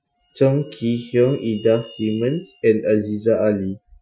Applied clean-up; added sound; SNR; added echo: classical method Wiener filter.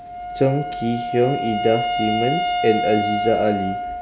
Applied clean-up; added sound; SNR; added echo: none; Wind instrument, woodwind instrument; 2 dB; none.